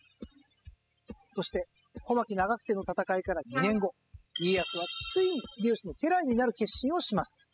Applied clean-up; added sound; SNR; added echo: classical method spectral subtraction.